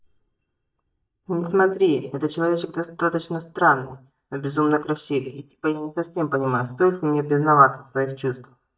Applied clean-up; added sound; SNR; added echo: neural mask model DeepFilterNet 3.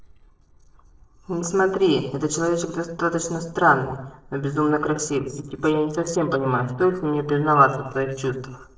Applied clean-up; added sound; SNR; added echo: neural separator model SepFormer DNS4.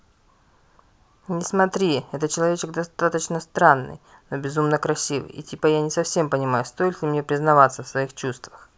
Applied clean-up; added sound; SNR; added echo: none; none; none; none.